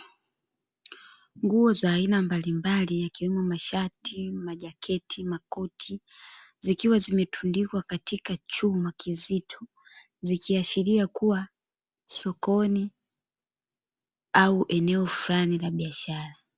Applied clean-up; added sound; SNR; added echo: none; none; none; none.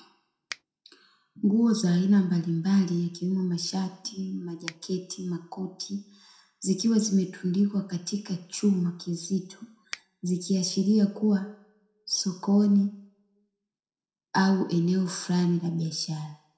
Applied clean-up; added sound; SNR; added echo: none; Finger snapping; 14 dB; reverberation time 0.6 s.